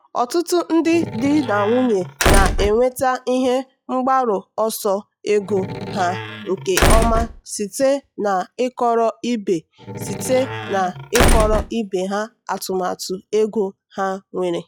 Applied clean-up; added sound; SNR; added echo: classical method log-MMSE.